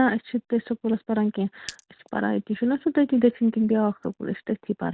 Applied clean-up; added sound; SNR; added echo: neural mask model DeepFilterNet 3.